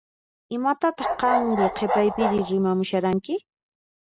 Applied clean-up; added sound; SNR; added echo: none; Bark; 2 dB; none.